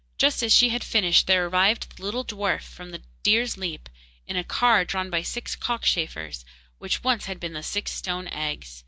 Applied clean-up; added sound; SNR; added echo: none; none; none; none.